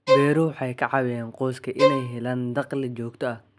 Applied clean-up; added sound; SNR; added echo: none; Bowed string instrument; 0 dB; none.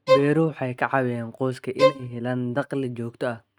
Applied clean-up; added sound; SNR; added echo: neural mask model RNNoise.